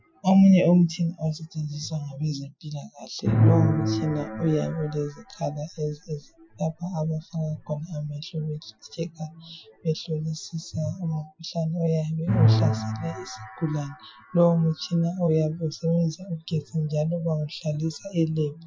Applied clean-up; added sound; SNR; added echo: classical method Wiener filter.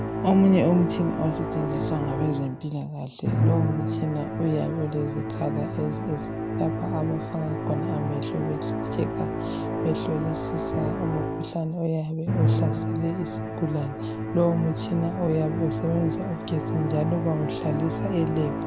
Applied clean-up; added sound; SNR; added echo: none; Musical instrument; 1 dB; none.